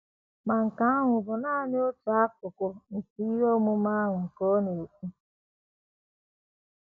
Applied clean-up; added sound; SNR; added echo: none; none; none; none.